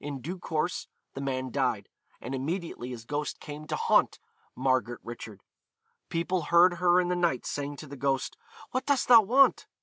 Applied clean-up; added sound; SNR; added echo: none; none; none; none.